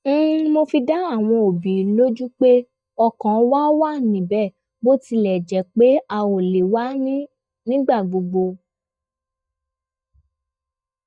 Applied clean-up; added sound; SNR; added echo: neural mask model DeepFilterNet 3.